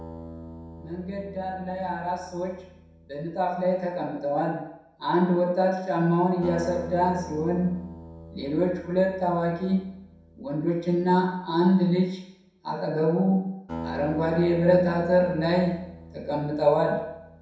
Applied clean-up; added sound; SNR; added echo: none; Acoustic guitar; 16 dB; reverberation time 0.7 s.